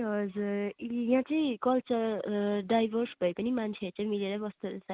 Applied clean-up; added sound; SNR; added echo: none; none; none; none.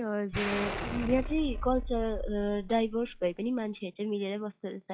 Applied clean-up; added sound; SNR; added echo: classical method log-MMSE.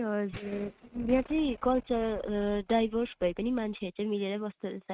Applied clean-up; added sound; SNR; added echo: neural mask model RNNoise.